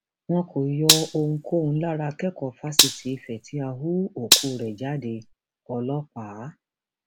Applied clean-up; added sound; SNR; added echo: none; Gunshot, gunfire; -4 dB; none.